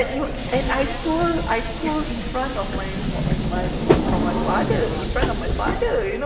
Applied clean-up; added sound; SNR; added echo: none; Subway, metro, underground; -1 dB; reverberation time 2.7 s.